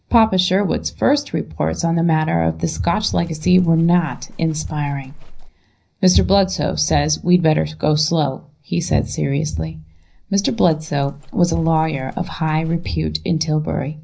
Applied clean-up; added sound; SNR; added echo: none; Livestock, farm animals, working animals; 16 dB; reverberation time 0.5 s.